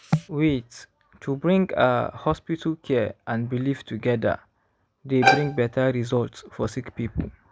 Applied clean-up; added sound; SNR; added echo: none; Bowed string instrument; -1 dB; none.